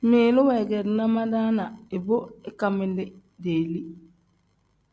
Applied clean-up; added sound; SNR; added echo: none; none; none; none.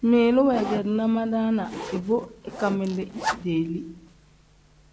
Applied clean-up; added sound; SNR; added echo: none; Zipper (clothing); 12 dB; none.